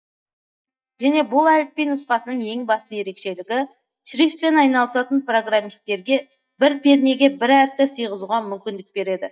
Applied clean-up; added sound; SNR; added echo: neural mask model DeepFilterNet 3.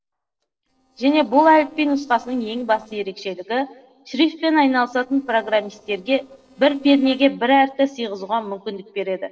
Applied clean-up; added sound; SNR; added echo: neural separator model SepFormer DNS4.